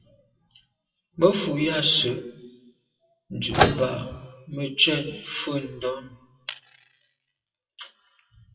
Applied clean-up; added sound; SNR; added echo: classical method WPE with log-MMSE.